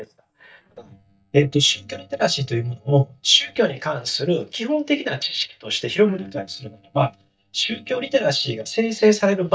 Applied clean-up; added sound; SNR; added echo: neural mask model DeepFilterNet 3.